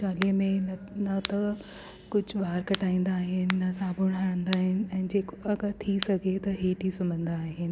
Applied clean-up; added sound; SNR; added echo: none; Crack; 13 dB; none.